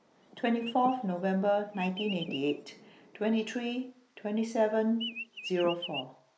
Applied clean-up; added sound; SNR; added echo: neural mask model Resemble Enhance denoiser.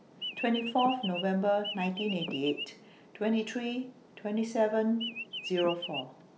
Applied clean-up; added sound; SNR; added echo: none; Chirp, tweet; 8 dB; none.